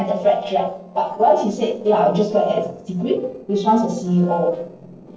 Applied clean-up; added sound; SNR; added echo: neural separator model SepFormer DNS4.